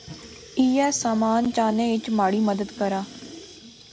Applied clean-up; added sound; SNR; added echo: none; Sink (filling or washing) / Water tap, faucet; 18 dB; none.